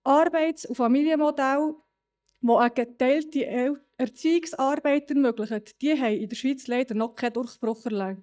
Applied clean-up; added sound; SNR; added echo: neural mask model DeepFilterNet 3.